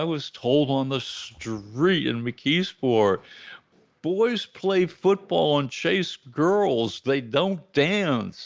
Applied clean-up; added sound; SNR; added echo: none; none; none; none.